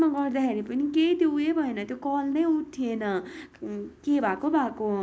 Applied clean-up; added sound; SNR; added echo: none; none; none; none.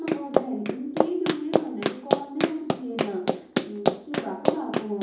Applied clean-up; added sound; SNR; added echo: none; Run; -4 dB; reverberation time 2.8 s.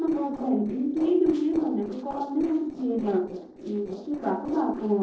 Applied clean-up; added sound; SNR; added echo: neural separator model SepFormer DNS4.